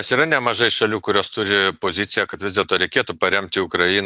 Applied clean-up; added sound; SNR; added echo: none; none; none; none.